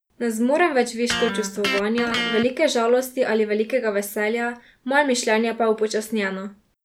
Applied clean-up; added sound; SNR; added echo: none; Electric guitar; 7 dB; none.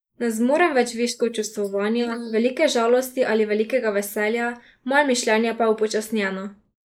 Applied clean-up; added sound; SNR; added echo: neural mask model Resemble Enhance denoiser.